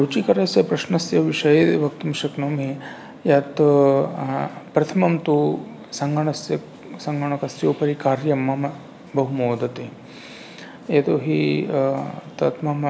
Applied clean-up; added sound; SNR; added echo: none; none; none; none.